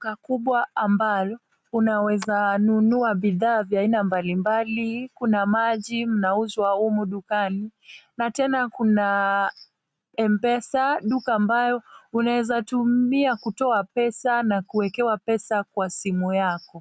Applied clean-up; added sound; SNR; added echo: neural mask model RNNoise.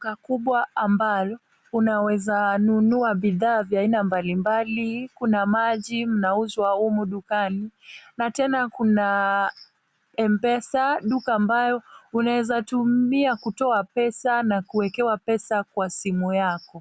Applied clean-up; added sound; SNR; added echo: none; none; none; none.